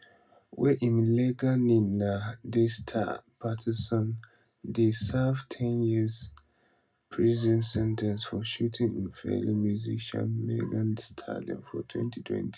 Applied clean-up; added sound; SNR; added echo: none; none; none; reverberation time 0.2 s.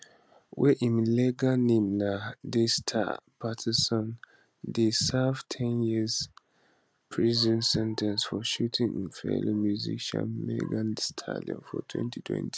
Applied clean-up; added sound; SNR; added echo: none; none; none; none.